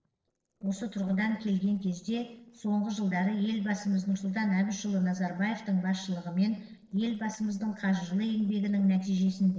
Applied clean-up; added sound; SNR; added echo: neural separator model SepFormer DNS4.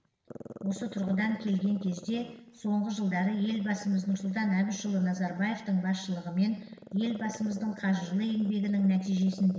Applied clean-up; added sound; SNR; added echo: none; Growling; 18 dB; reverberation time 1.0 s.